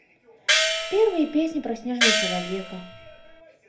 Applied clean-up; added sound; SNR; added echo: none; Gong; -1 dB; reverberation time 0.3 s.